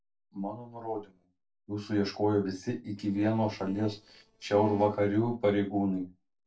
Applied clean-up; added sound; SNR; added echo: neural separator model SepFormer DNS4.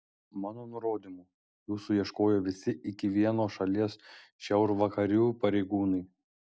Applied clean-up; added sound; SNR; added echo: none; none; none; none.